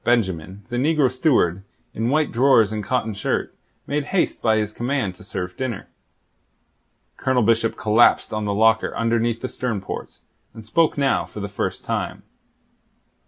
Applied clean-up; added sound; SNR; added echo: none; none; none; none.